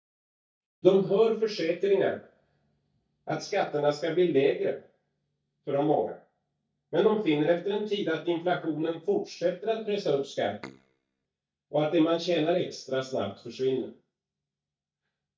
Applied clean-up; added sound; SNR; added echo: neural mask model DeepFilterNet 3.